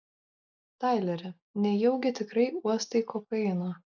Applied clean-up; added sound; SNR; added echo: neural mask model Resemble Enhance denoiser.